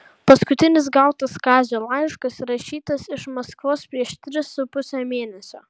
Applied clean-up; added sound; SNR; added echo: none; none; none; none.